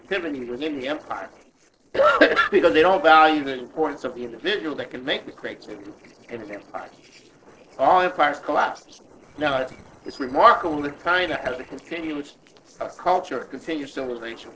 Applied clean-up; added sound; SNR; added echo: neural separator model SepFormer DNS4.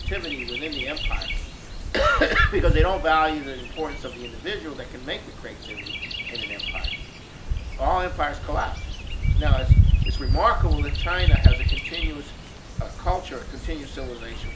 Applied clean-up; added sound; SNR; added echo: none; Bird vocalization, bird call, bird song; -4 dB; none.